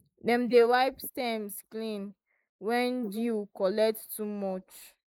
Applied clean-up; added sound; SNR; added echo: neural mask model Resemble Enhance denoiser.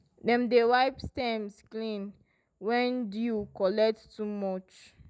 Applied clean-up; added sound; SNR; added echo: none; none; none; none.